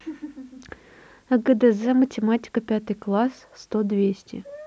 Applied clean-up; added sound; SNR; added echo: none; none; none; none.